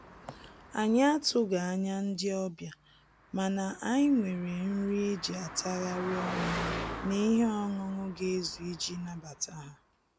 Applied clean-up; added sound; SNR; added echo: none; Car passing by; 11 dB; none.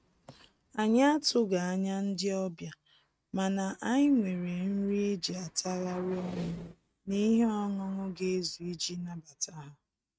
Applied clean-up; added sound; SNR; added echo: neural mask model RNNoise.